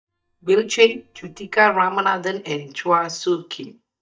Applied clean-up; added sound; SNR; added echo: neural mask model DeepFilterNet 3.